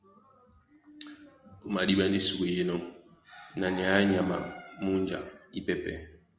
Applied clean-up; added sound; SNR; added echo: none; Animal; 14 dB; none.